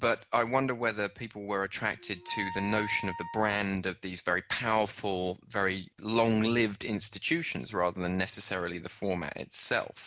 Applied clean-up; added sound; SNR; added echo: none; Wind instrument, woodwind instrument; 12 dB; none.